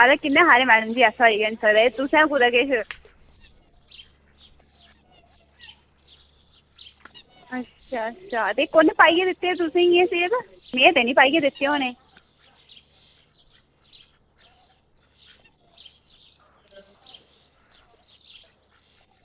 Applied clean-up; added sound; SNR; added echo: neural separator model SepFormer DNS4.